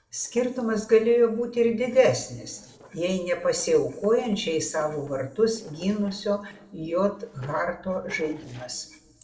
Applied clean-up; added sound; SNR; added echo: neural separator model SepFormer DNS4.